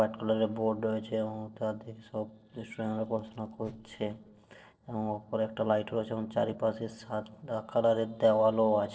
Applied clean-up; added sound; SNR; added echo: neural separator model SepFormer DNS4.